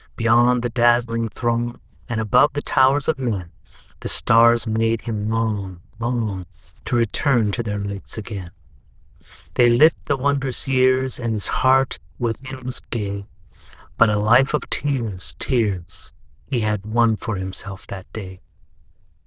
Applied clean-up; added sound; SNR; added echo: neural diffusion model UNIVERSE++.